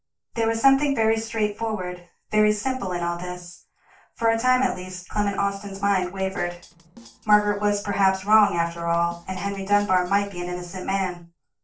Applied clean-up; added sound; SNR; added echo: neural separator model SepFormer DNS4.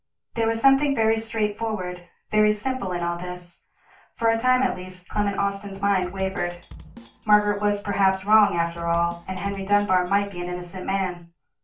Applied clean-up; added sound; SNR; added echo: none; Bass drum / Snare drum; 19 dB; reverberation time 0.2 s.